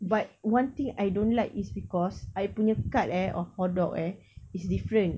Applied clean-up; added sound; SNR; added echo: none; none; none; none.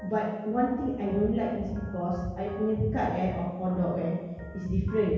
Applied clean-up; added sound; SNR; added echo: none; Organ; 19 dB; reverberation time 1.2 s.